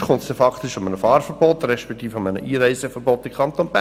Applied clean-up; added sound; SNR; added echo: none; none; none; none.